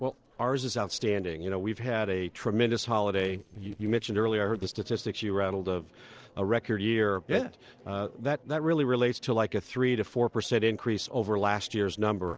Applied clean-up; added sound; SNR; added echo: neural separator model SepFormer DNS4.